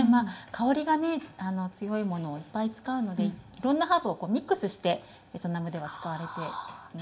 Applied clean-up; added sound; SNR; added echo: none; none; none; reverberation time 0.3 s.